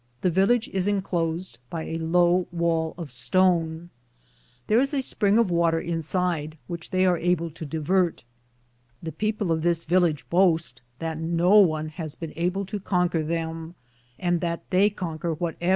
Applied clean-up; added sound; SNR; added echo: none; none; none; none.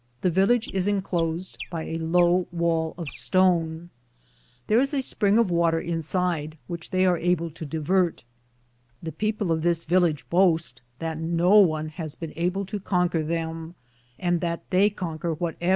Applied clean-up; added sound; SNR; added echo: none; Chirp, tweet; 19 dB; none.